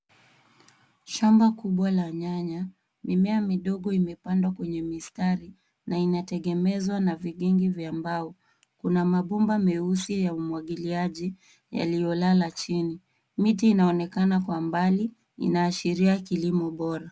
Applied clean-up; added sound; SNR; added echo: none; none; none; none.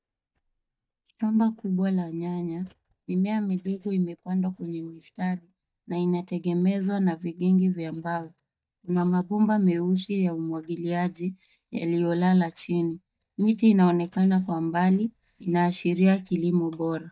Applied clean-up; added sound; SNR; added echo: neural mask model DeepFilterNet 3.